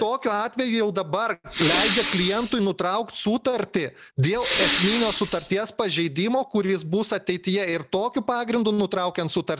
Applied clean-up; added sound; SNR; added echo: none; Respiratory sounds; -4 dB; none.